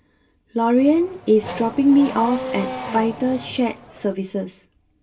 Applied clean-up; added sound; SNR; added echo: none; Race car, auto racing / Accelerating, revving, vroom; 11 dB; reverberation time 0.2 s.